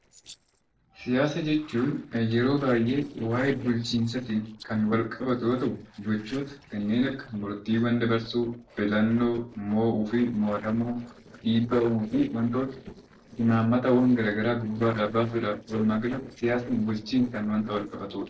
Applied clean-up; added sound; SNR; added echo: neural separator model SepFormer DNS4.